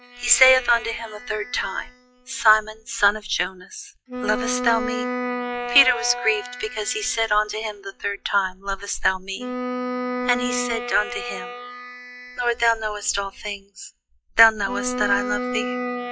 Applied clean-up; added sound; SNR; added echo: classical method log-MMSE.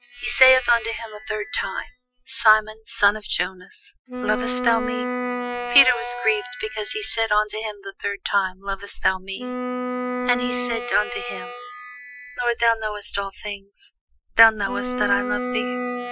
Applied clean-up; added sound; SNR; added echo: classical method Wiener filter.